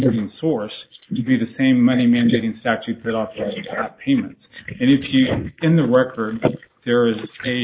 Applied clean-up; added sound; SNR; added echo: neural mask model Resemble Enhance denoiser.